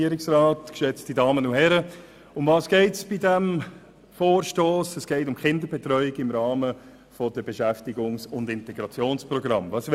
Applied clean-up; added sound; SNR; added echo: none; none; none; none.